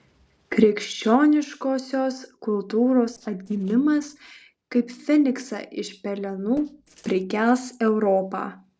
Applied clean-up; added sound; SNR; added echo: neural separator model SepFormer DNS4.